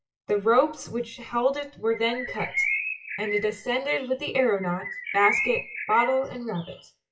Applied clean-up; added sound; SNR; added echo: classical method WPE with log-MMSE.